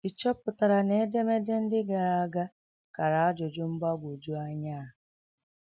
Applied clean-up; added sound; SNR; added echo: none; none; none; none.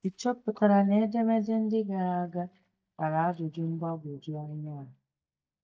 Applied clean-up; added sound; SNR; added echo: neural mask model DeepFilterNet 3.